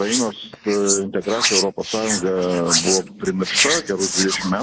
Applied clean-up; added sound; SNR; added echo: neural mask model Resemble Enhance denoiser.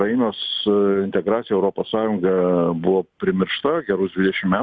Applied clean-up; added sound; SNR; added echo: none; none; none; none.